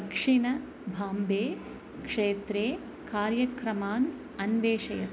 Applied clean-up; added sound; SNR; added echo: none; none; none; none.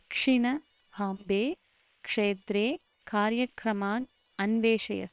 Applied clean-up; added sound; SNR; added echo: neural separator model SepFormer WHAM!.